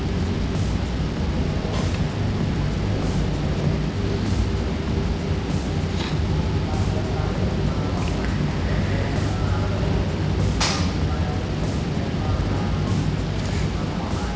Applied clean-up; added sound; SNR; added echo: none; Bass guitar; 7 dB; none.